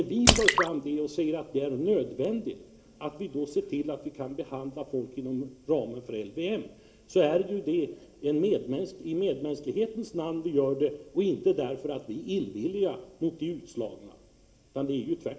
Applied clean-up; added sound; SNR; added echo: none; Drip / Splash, splatter; -2 dB; reverberation time 2.5 s.